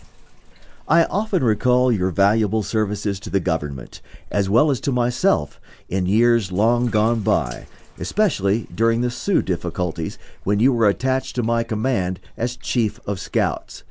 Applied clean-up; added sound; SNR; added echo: none; Bathtub (filling or washing); 17 dB; none.